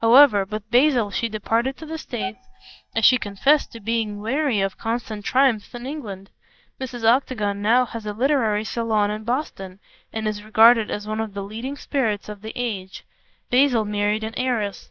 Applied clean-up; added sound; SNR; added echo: neural mask model DeepFilterNet 3.